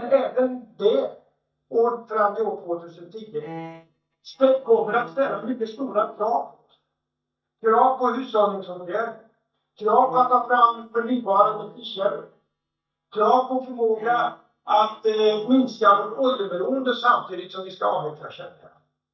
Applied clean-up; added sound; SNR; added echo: neural mask model DeepFilterNet 3.